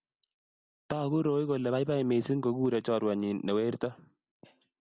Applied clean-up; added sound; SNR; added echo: none; none; none; none.